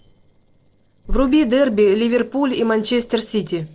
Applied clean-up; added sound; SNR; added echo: neural separator model SepFormer DNS4.